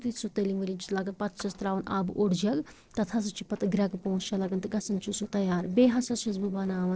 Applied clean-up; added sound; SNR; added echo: neural separator model SepFormer DNS4.